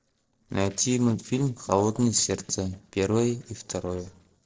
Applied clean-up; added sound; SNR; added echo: neural separator model SepFormer DNS4.